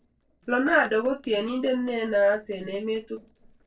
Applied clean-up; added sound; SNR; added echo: neural separator model SepFormer DNS4.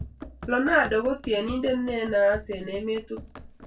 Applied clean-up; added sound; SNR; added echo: none; Run; 15 dB; reverberation time 0.2 s.